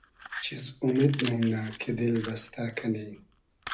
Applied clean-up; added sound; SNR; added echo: none; Fire; 13 dB; reverberation time 0.3 s.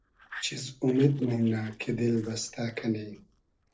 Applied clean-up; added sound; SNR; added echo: neural separator model SepFormer DNS4.